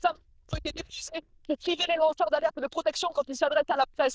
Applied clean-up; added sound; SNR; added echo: neural diffusion model UNIVERSE++.